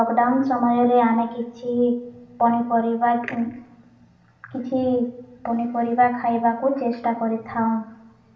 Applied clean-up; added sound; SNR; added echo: none; none; none; reverberation time 0.7 s.